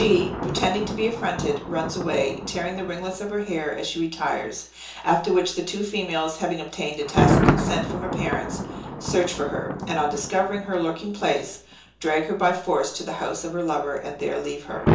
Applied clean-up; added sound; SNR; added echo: none; Thunder; 3 dB; reverberation time 0.6 s.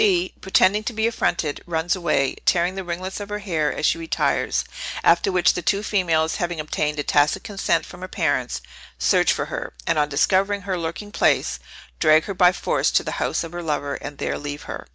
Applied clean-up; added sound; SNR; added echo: none; none; none; none.